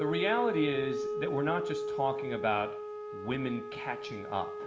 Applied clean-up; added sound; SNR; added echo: none; Wind instrument, woodwind instrument; 2 dB; reverberation time 0.7 s.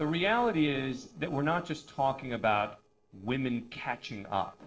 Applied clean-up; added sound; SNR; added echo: neural separator model SepFormer DNS4.